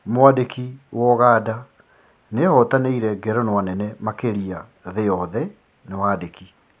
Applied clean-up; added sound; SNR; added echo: none; none; none; none.